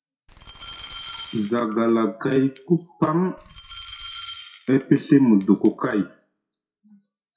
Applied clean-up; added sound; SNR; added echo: classical method WPE with log-MMSE.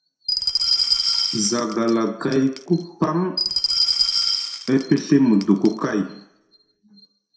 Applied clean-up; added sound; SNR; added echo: none; Glass; 2 dB; reverberation time 0.6 s.